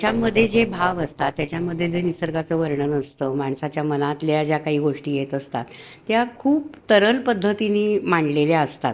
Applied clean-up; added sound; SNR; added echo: neural separator model SepFormer DNS4.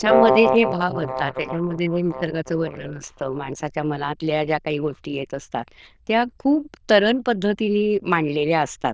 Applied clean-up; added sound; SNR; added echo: neural diffusion model UNIVERSE++.